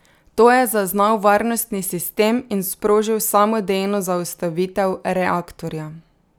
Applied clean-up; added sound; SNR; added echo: none; none; none; none.